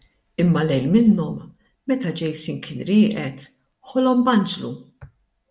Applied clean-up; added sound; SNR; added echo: none; none; none; none.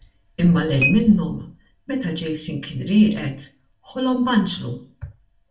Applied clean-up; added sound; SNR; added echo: none; Chink, clink; 13 dB; reverberation time 0.2 s.